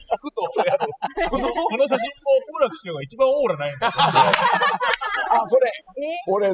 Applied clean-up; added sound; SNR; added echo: classical method spectral subtraction.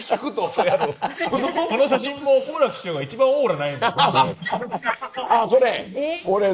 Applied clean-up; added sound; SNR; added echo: neural mask model Resemble Enhance denoiser.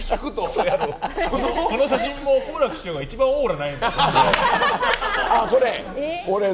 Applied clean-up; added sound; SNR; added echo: none; Purr; 16 dB; none.